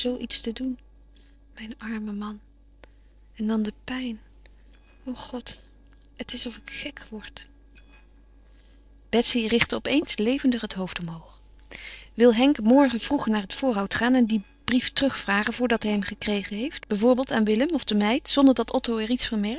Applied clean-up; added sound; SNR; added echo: neural separator model SepFormer DNS4.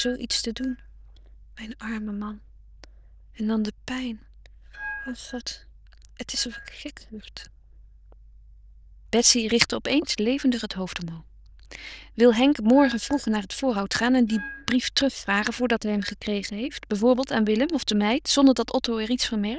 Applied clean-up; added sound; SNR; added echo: neural diffusion model UNIVERSE++.